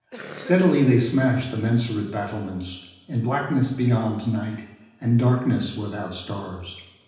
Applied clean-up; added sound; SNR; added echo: none; Cough; 18 dB; reverberation time 0.9 s.